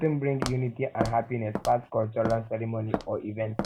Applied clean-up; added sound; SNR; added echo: none; Walk, footsteps; 8 dB; none.